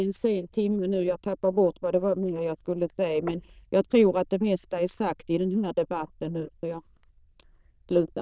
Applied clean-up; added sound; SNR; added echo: neural diffusion model UNIVERSE++.